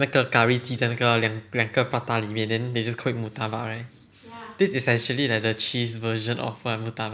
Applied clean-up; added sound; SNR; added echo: none; none; none; none.